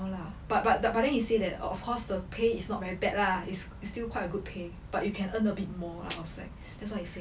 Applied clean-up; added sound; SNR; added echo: none; none; none; none.